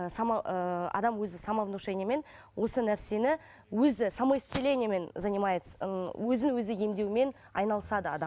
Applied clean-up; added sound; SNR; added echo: none; none; none; none.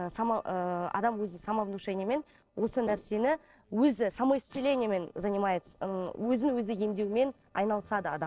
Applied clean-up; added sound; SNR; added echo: neural separator model SepFormer DNS4.